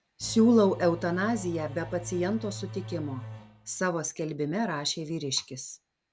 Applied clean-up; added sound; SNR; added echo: none; Engine / Domestic sounds, home sounds; 12 dB; none.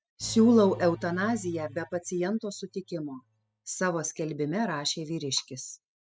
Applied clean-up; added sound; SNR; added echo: classical method spectral subtraction.